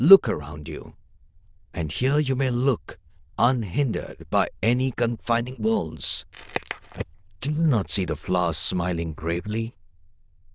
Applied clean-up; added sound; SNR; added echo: neural diffusion model UNIVERSE++.